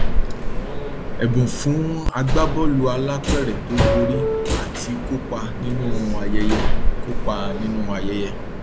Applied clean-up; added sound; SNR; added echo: none; Subway, metro, underground; -4 dB; none.